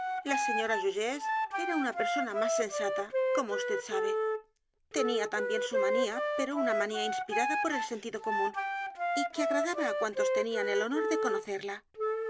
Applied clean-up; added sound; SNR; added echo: none; Wind instrument, woodwind instrument; -3 dB; none.